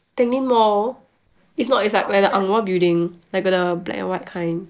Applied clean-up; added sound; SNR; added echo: neural separator model SepFormer DNS4.